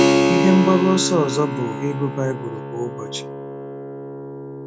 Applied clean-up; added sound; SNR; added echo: none; Keyboard (musical); 0 dB; none.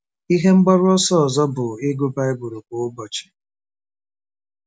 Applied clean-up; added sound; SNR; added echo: none; none; none; none.